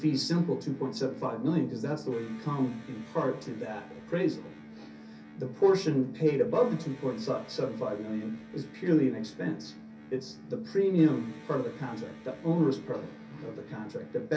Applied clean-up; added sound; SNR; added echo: none; Electric guitar; 18 dB; reverberation time 0.3 s.